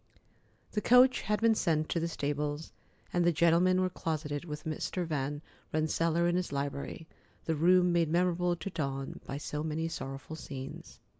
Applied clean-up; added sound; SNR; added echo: none; none; none; none.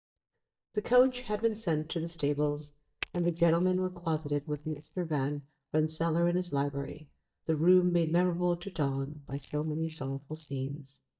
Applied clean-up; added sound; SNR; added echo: neural mask model DeepFilterNet 3.